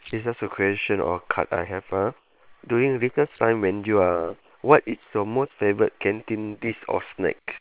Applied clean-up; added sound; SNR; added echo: neural separator model SepFormer WHAM!.